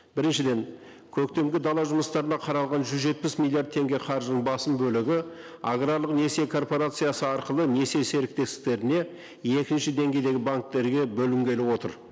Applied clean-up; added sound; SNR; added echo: none; none; none; none.